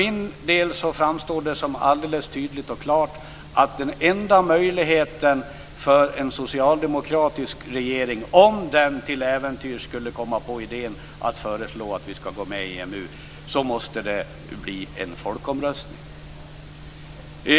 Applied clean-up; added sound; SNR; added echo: none; none; none; none.